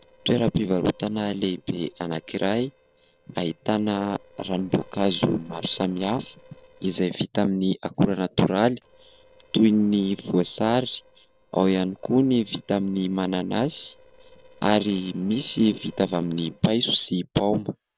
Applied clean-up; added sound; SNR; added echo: neural separator model SepFormer DNS4.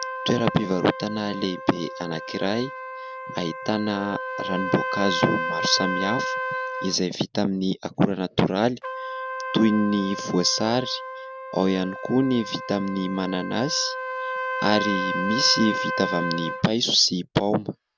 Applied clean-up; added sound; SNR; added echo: none; Trumpet; 6 dB; none.